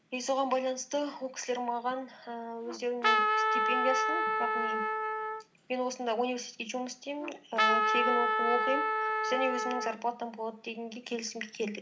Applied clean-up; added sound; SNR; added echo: none; Trumpet; -5 dB; none.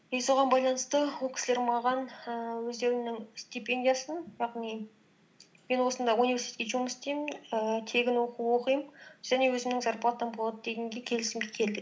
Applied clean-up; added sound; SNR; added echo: none; none; none; none.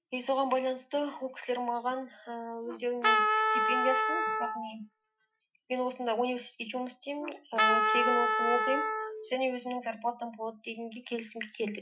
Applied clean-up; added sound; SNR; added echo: classical method Wiener filter.